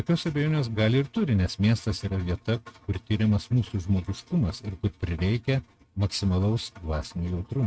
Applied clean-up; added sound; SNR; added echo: neural mask model RNNoise.